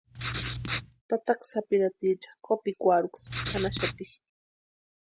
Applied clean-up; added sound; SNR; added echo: none; Writing; 5 dB; none.